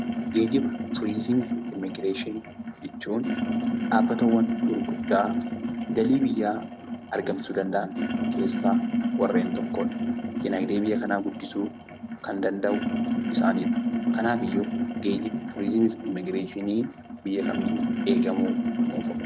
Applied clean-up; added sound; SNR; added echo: none; Sink (filling or washing); 0 dB; none.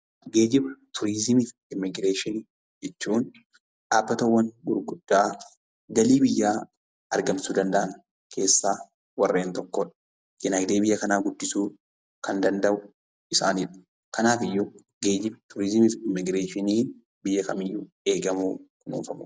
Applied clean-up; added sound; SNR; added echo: none; none; none; none.